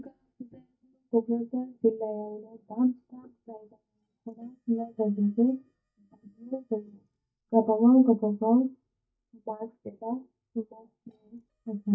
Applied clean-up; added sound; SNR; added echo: neural mask model DeepFilterNet 3.